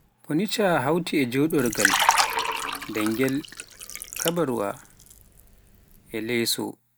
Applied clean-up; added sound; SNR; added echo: none; Liquid; 3 dB; none.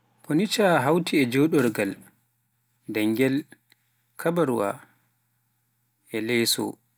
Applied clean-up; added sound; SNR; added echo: none; none; none; none.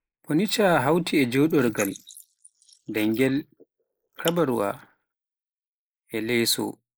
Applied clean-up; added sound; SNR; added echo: neural mask model Resemble Enhance denoiser.